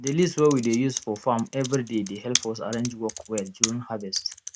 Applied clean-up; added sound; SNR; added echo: none; Computer keyboard; 7 dB; none.